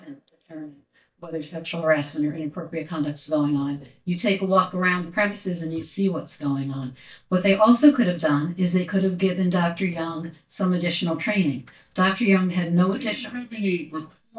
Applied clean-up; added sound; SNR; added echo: neural mask model DeepFilterNet 3.